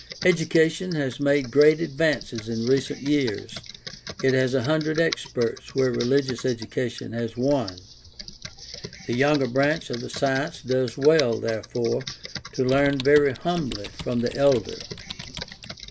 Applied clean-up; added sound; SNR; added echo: none; Computer keyboard + Typing; 15 dB; none.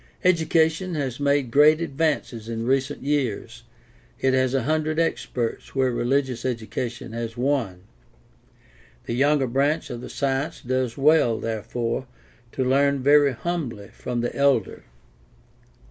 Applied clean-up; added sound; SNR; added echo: none; none; none; none.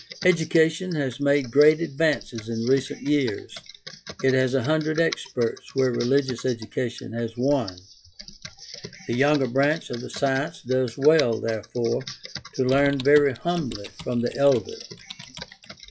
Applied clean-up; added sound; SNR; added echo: classical method log-MMSE.